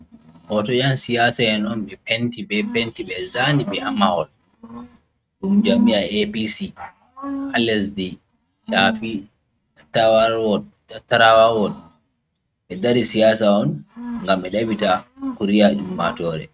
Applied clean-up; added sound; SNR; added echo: neural mask model RNNoise.